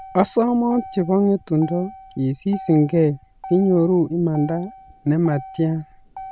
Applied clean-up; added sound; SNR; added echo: none; Motor vehicle (road); 18 dB; none.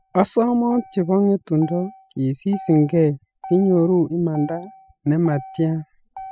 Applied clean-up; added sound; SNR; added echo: classical method spectral subtraction.